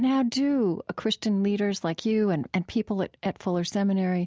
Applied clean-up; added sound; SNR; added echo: none; none; none; none.